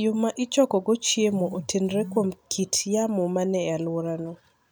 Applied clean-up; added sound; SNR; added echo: none; none; none; none.